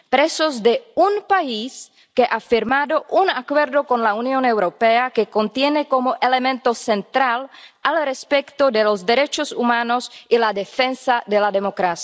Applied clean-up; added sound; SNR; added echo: none; none; none; none.